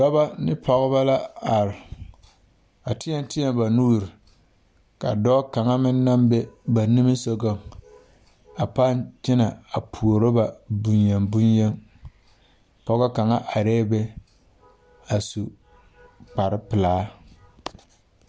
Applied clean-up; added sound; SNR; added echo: none; none; none; none.